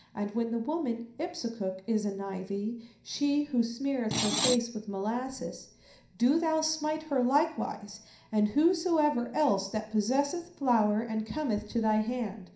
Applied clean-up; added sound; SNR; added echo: none; Screech; 1 dB; reverberation time 0.5 s.